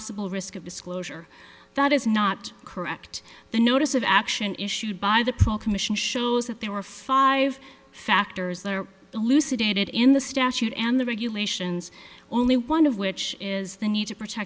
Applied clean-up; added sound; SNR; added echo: none; none; none; none.